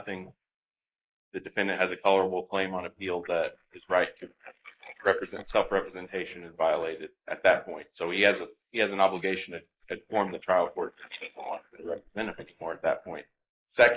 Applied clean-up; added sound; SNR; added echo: neural mask model Resemble Enhance denoiser.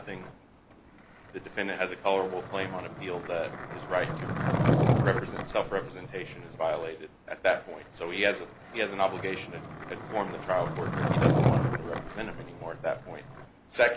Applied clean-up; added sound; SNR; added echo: none; Skateboard; -1 dB; none.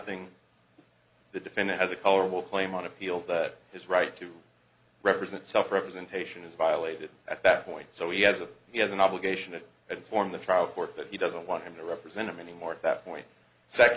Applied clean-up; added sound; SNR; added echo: none; none; none; none.